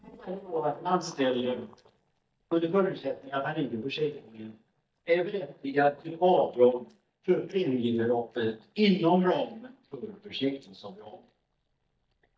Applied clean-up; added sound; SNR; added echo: neural mask model DeepFilterNet 3.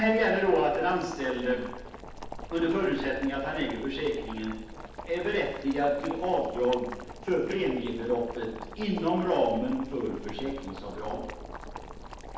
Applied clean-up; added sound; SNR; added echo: none; Boiling; 12 dB; reverberation time 0.9 s.